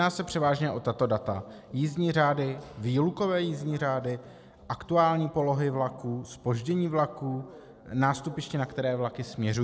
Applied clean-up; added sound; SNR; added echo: none; none; none; none.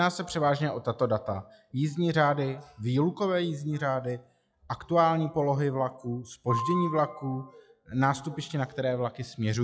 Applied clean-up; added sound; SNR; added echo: classical method log-MMSE.